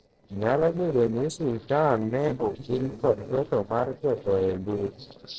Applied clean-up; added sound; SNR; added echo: neural separator model SepFormer DNS4.